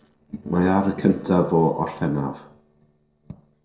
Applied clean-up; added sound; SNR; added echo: neural separator model SepFormer DNS4.